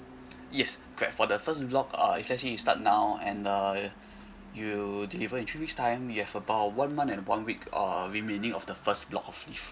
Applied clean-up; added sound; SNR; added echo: none; none; none; none.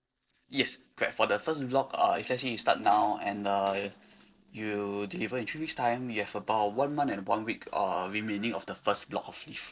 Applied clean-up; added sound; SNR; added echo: neural separator model SepFormer DNS4.